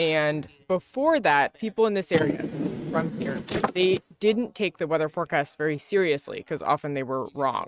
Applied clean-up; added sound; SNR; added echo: neural mask model RNNoise.